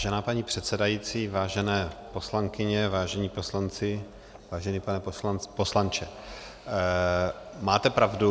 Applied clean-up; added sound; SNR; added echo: none; none; none; none.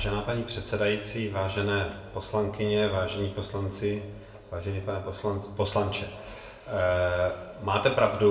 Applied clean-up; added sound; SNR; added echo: none; none; none; reverberation time 0.8 s.